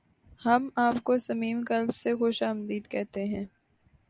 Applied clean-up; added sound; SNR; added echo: none; none; none; none.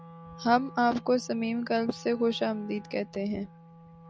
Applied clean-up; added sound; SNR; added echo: none; Wind instrument, woodwind instrument; 19 dB; none.